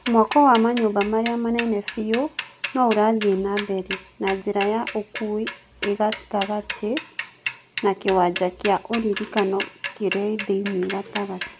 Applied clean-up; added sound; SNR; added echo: none; Mechanisms / Bicycle; 5 dB; none.